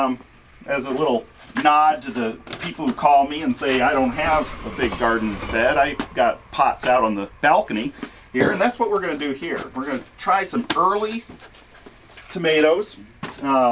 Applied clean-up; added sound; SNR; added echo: none; Train; 19 dB; none.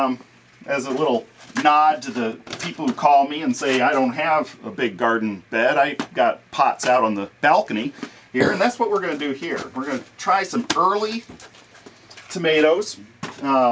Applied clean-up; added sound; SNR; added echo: none; none; none; none.